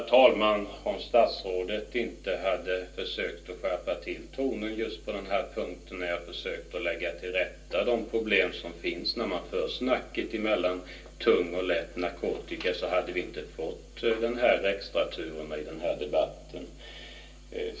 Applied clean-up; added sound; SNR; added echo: none; none; none; reverberation time 0.3 s.